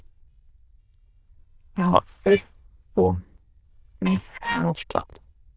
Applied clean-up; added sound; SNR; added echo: neural diffusion model UNIVERSE++.